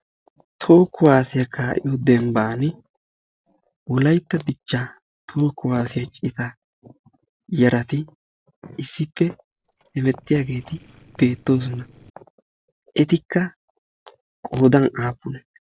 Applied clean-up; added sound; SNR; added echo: neural separator model SepFormer DNS4.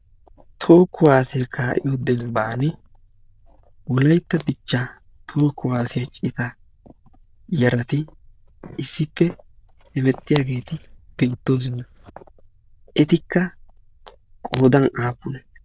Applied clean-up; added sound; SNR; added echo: neural diffusion model UNIVERSE++.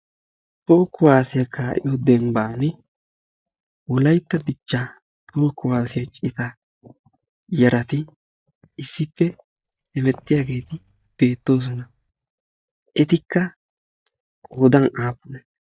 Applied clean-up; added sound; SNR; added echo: neural mask model DeepFilterNet 3.